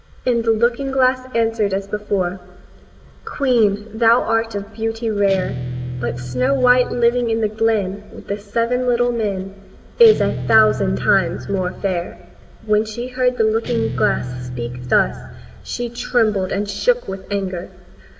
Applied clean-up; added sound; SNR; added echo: none; Guitar; 9 dB; reverberation time 2.1 s.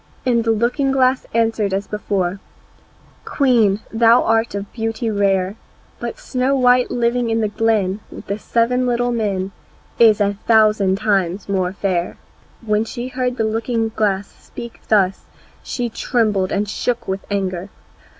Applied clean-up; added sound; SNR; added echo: none; none; none; none.